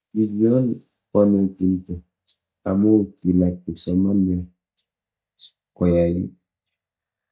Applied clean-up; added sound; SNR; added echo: neural mask model DeepFilterNet 3.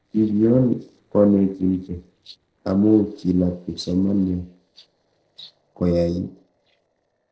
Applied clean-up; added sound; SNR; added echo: neural separator model SepFormer DNS4.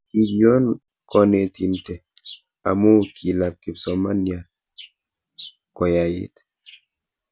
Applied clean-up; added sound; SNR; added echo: none; none; none; none.